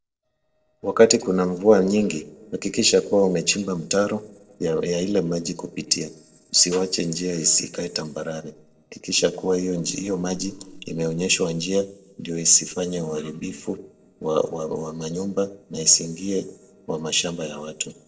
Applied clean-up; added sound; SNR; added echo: neural separator model SepFormer DNS4.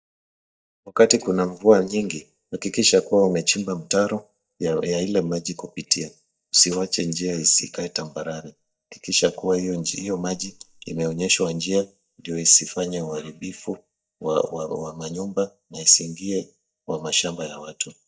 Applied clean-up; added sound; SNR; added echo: neural mask model DeepFilterNet 3.